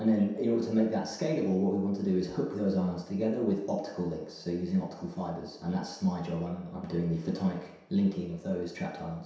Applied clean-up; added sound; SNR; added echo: none; none; none; reverberation time 0.7 s.